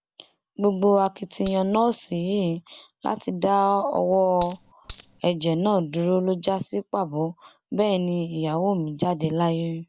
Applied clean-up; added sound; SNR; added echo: none; Coin (dropping); 13 dB; none.